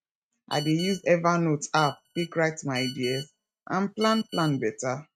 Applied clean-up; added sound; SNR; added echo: neural mask model RNNoise.